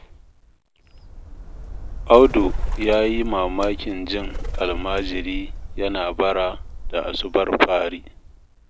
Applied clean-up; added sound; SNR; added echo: none; Bird; 7 dB; none.